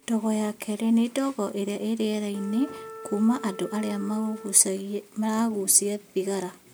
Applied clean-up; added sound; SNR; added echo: none; Wind instrument, woodwind instrument; 17 dB; none.